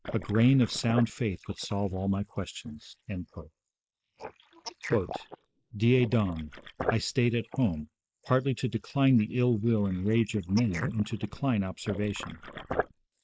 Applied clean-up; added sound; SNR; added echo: neural mask model Resemble Enhance denoiser.